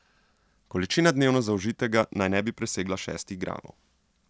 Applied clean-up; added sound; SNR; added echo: none; none; none; none.